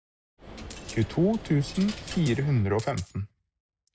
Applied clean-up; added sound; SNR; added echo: none; Coin (dropping) + Coin (dropping); 13 dB; none.